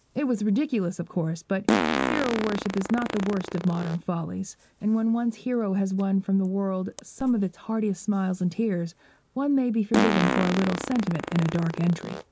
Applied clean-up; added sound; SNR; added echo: none; Fart; 6 dB; none.